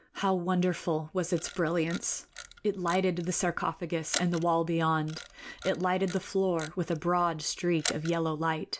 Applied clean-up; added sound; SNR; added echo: none; Camera; 14 dB; none.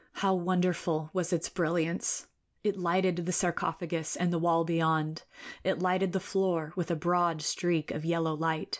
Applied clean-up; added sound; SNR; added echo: none; none; none; none.